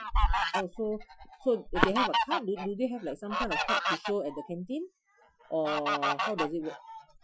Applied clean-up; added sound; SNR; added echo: classical method Wiener filter.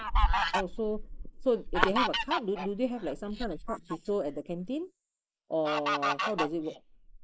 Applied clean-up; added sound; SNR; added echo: neural mask model Resemble Enhance denoiser.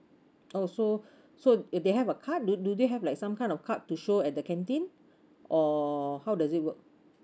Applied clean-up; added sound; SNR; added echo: none; none; none; none.